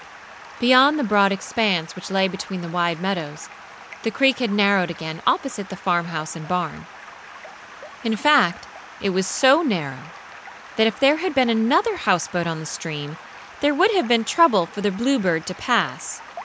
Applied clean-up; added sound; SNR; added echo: none; Stream; 18 dB; none.